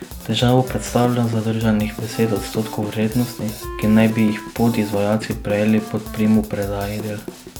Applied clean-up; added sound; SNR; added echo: none; Drum kit + Wind instrument, woodwind instrument; 13 dB; none.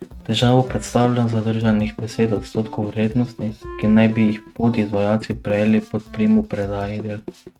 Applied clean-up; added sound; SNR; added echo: neural mask model RNNoise.